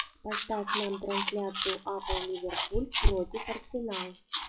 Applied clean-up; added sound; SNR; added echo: classical method WPE with log-MMSE.